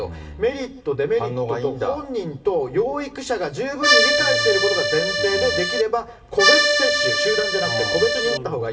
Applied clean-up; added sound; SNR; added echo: none; Accordion; -4 dB; reverberation time 0.8 s.